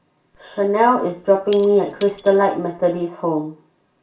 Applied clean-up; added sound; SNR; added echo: none; Shatter / Crushing; 19 dB; reverberation time 0.3 s.